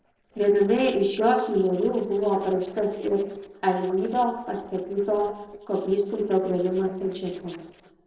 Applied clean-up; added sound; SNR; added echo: neural separator model SepFormer DNS4.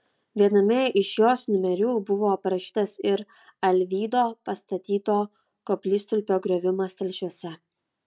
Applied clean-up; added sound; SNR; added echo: none; none; none; none.